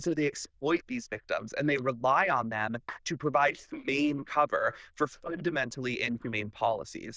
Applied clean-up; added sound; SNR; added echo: neural diffusion model UNIVERSE++.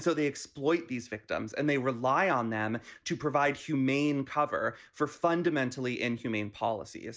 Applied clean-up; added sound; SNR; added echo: none; none; none; none.